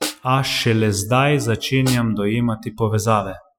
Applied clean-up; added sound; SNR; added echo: classical method Wiener filter.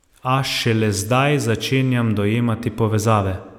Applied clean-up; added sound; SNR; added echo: none; none; none; none.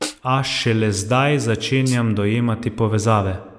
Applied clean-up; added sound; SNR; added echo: neural mask model Resemble Enhance denoiser.